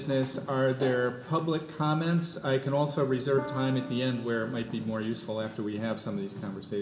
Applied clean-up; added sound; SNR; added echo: none; Piano; 17 dB; reverberation time 1.4 s.